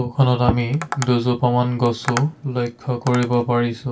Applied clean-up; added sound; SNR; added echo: none; Tap; 14 dB; reverberation time 0.2 s.